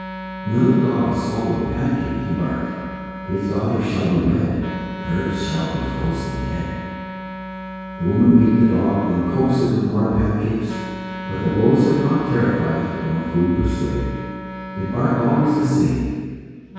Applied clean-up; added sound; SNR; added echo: none; Wind instrument, woodwind instrument; 12 dB; reverberation time 2.0 s.